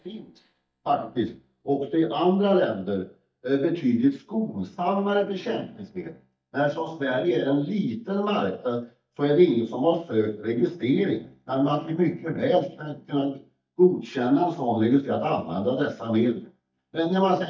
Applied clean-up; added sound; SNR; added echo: neural mask model DeepFilterNet 3.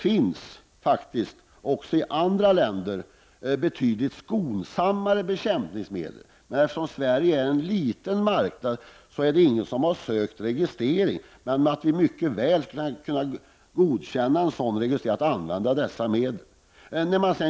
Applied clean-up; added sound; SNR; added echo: none; none; none; none.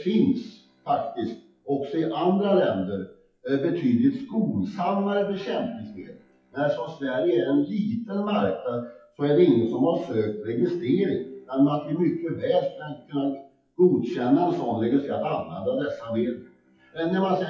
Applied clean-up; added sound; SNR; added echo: classical method WPE with log-MMSE.